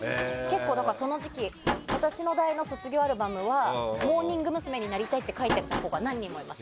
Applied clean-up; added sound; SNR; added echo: none; Slam; 8 dB; none.